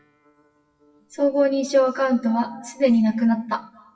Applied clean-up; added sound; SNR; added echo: classical method WPE with log-MMSE.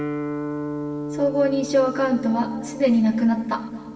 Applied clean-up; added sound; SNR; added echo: none; Guitar; 8 dB; reverberation time 1.9 s.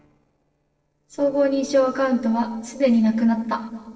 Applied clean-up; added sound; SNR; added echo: neural separator model SepFormer DNS4.